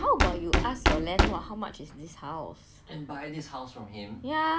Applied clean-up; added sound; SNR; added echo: none; Knock; -2 dB; none.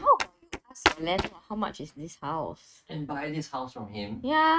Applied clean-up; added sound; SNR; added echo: neural mask model RNNoise.